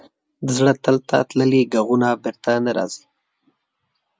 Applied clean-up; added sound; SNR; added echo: none; none; none; none.